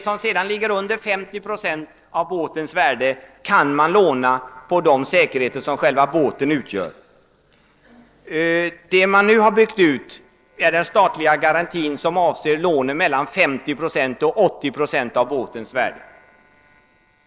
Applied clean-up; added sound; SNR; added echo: neural separator model SepFormer DNS4.